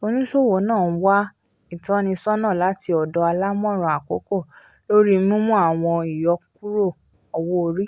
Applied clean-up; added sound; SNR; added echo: none; none; none; none.